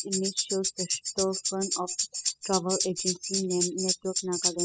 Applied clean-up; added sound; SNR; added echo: classical method spectral subtraction.